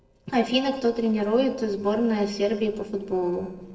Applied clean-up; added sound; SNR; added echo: neural separator model SepFormer DNS4.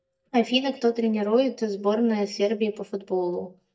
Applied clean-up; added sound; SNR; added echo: neural mask model DeepFilterNet 3.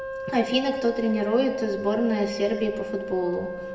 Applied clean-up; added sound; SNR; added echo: none; Wind instrument, woodwind instrument; 8 dB; reverberation time 0.9 s.